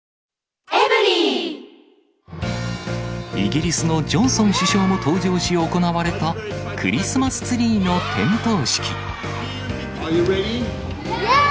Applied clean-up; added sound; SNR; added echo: none; none; none; none.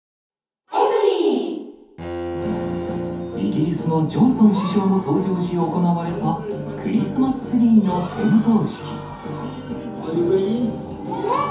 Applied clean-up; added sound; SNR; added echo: none; Bowed string instrument; 11 dB; reverberation time 0.5 s.